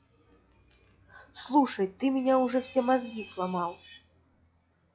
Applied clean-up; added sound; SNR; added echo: classical method log-MMSE.